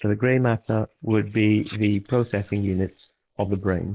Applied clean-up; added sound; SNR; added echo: neural mask model Resemble Enhance denoiser.